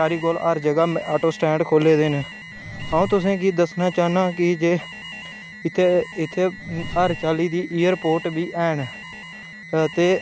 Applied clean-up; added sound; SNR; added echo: none; Alarm + Engine; 15 dB; none.